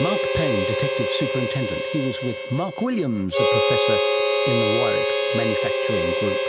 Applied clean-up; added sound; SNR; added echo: none; Harmonica; -4 dB; none.